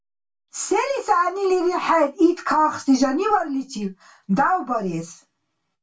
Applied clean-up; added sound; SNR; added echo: none; none; none; reverberation time 0.2 s.